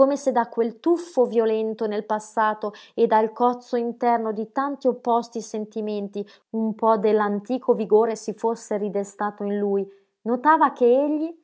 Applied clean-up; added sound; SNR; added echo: none; none; none; none.